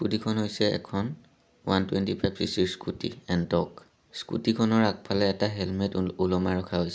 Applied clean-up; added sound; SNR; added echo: none; none; none; none.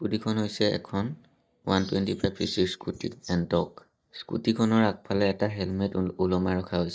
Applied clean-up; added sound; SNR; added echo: neural mask model DeepFilterNet 3.